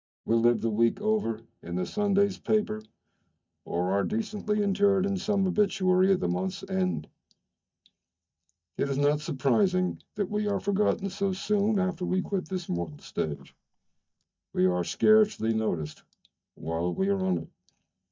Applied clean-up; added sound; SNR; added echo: neural mask model DeepFilterNet 3.